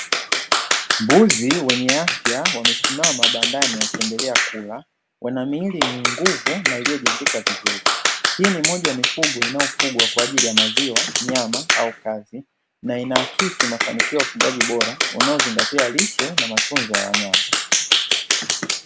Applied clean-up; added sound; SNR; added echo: none; Clapping; -4 dB; none.